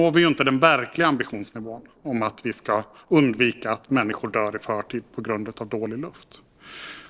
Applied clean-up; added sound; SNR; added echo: neural separator model SepFormer DNS4.